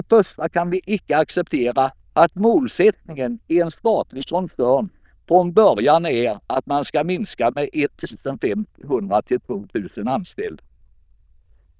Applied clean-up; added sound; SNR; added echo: neural diffusion model UNIVERSE++.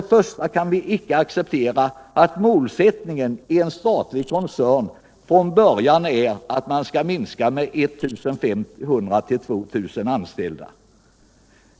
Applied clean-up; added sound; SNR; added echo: neural separator model SepFormer DNS4.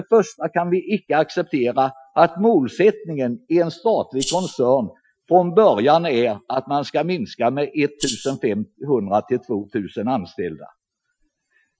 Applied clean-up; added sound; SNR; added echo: classical method Wiener filter.